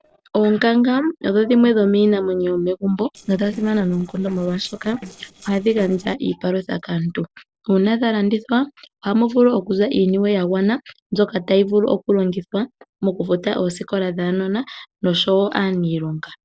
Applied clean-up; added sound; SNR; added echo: neural separator model SepFormer DNS4.